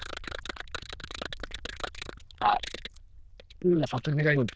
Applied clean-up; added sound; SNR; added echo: neural diffusion model UNIVERSE++.